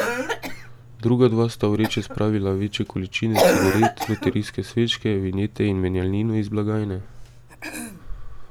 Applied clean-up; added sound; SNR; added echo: none; Cough; 5 dB; none.